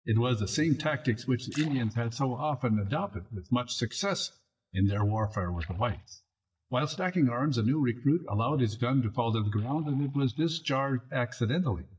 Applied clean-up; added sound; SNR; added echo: neural mask model DeepFilterNet 3.